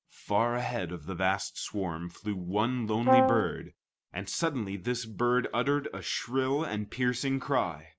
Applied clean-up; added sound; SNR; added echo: none; Brass instrument; -4 dB; none.